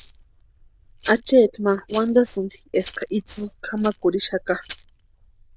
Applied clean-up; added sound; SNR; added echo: neural diffusion model UNIVERSE++.